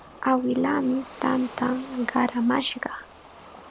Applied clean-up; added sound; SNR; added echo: none; Ocean; 18 dB; none.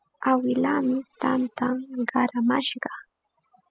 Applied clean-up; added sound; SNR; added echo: classical method spectral subtraction.